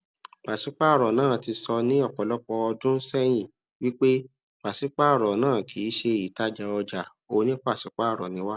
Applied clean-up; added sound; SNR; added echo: none; none; none; none.